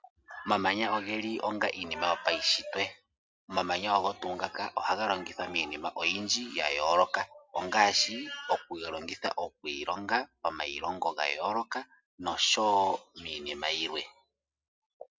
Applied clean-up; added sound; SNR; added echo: none; none; none; none.